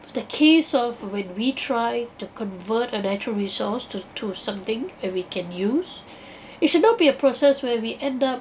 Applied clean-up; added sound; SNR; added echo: none; none; none; none.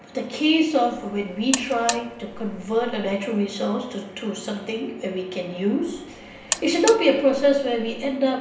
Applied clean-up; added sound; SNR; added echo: none; Alarm; 10 dB; reverberation time 0.8 s.